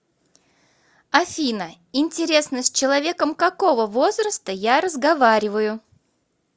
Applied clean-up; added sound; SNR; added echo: none; none; none; none.